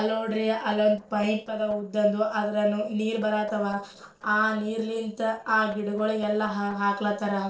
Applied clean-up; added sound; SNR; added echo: neural separator model SepFormer DNS4.